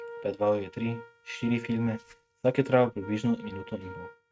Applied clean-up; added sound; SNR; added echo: neural mask model RNNoise.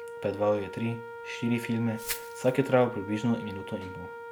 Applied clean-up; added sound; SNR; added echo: none; Glass + Wind instrument, woodwind instrument; 11 dB; none.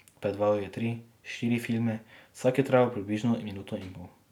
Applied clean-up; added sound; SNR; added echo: none; none; none; none.